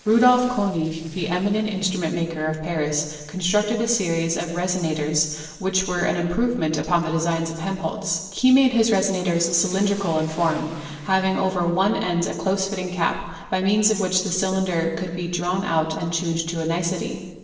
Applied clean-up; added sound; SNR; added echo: neural separator model SepFormer DNS4.